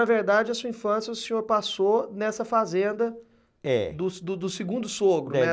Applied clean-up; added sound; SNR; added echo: none; none; none; none.